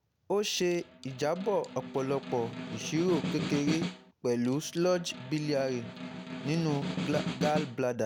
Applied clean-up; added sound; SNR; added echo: none; Snare drum; 6 dB; none.